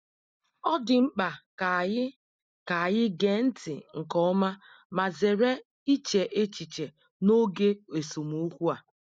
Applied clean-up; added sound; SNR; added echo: none; none; none; none.